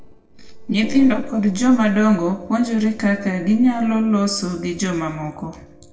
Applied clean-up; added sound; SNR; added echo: neural separator model SepFormer DNS4.